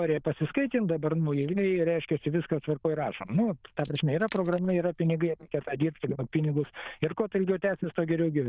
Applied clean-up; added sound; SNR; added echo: neural diffusion model UNIVERSE++.